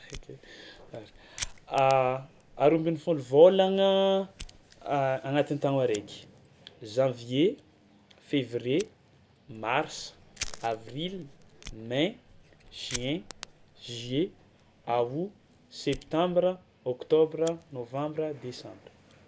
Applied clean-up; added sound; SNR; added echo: none; Fire; 19 dB; none.